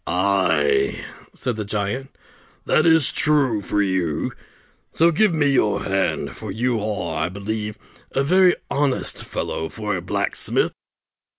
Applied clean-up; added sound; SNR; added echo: none; none; none; none.